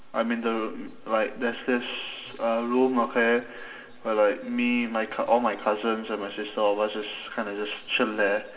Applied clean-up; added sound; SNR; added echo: none; none; none; reverberation time 2.8 s.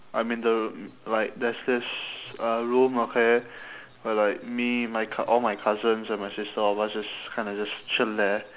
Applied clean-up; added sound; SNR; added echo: none; none; none; none.